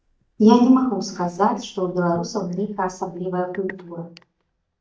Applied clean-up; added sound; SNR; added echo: neural mask model DeepFilterNet 3.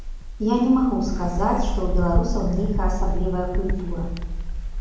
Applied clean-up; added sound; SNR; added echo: none; Bird; 0 dB; reverberation time 0.9 s.